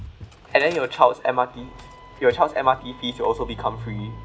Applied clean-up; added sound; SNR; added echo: none; Slam / Engine starting; 15 dB; none.